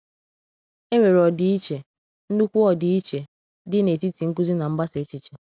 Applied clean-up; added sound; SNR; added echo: none; none; none; none.